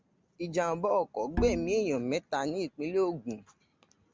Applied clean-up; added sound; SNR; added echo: none; Bowed string instrument; 4 dB; none.